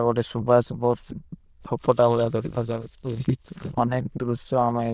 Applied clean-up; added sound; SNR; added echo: neural diffusion model UNIVERSE++.